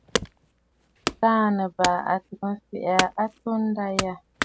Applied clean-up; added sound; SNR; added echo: none; Wood / Domestic sounds, home sounds; 6 dB; none.